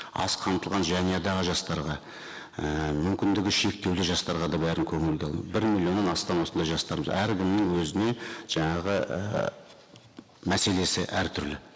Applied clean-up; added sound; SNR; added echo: none; none; none; none.